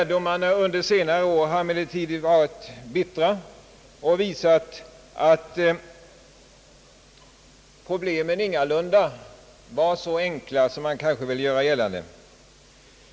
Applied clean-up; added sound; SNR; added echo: none; none; none; none.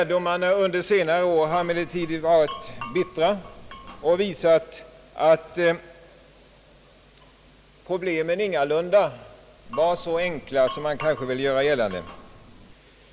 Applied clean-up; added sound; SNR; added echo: none; Glass; 15 dB; none.